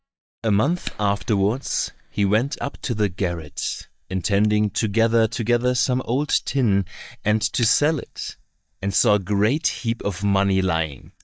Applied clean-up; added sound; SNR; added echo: neural mask model DeepFilterNet 3.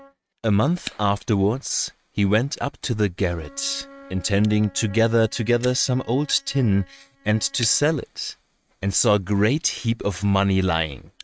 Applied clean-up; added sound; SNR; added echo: neural mask model RNNoise.